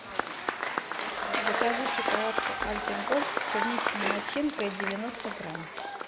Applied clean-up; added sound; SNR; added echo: none; Applause / Crowd / Cheering; -3 dB; none.